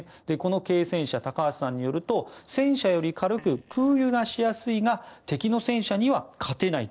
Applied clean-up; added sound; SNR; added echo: neural separator model SepFormer DNS4.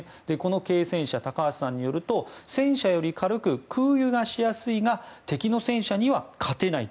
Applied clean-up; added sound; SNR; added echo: none; none; none; none.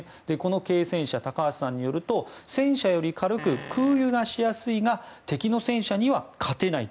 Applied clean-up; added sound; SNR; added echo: none; Fart; 15 dB; none.